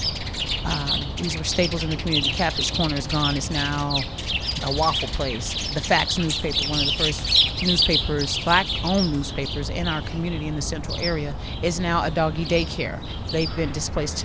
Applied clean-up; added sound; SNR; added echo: none; Chirp, tweet; 0 dB; none.